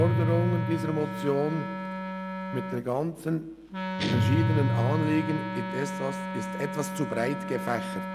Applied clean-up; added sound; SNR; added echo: none; Guitar + Wind instrument, woodwind instrument; -1 dB; none.